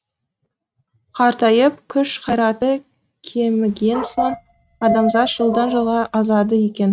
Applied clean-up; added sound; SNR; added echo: neural mask model RNNoise.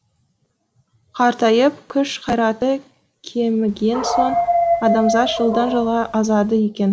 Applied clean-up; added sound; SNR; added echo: none; Dog; 2 dB; none.